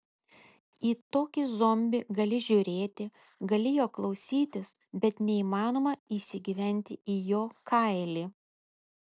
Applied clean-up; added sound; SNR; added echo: none; none; none; none.